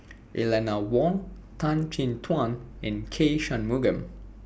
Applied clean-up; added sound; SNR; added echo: none; none; none; none.